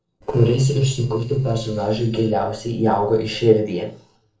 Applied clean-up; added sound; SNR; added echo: neural separator model SepFormer DNS4.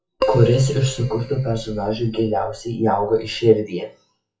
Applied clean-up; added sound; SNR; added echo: classical method WPE with log-MMSE.